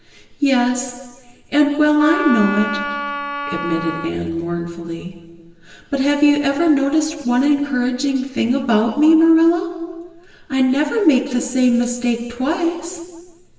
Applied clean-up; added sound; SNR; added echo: none; Wind instrument, woodwind instrument; 6 dB; reverberation time 1.3 s.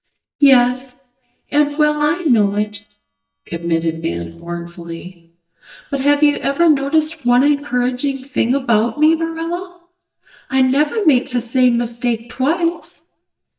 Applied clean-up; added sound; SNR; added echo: neural mask model DeepFilterNet 3.